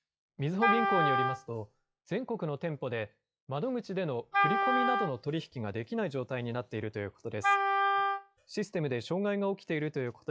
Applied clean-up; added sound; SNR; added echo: classical method log-MMSE.